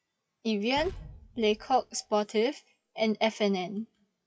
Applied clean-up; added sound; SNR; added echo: classical method WPE with log-MMSE.